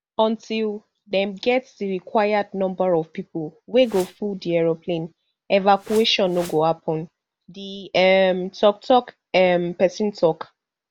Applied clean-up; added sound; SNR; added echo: none; Whoosh, swoosh, swish; 19 dB; none.